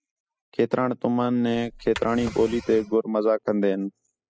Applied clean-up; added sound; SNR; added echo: classical method spectral subtraction.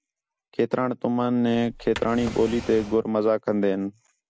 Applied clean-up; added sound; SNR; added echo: none; Drawer open or close; 13 dB; none.